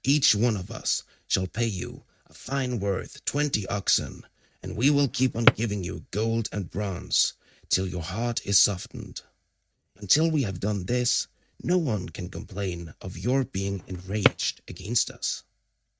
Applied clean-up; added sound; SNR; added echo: neural mask model RNNoise.